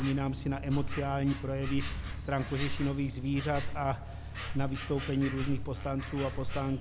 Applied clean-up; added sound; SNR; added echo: none; Insect; 4 dB; none.